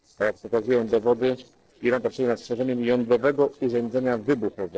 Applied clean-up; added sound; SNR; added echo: neural separator model SepFormer DNS4.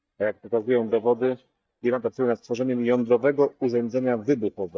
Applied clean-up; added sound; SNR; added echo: neural mask model DeepFilterNet 3.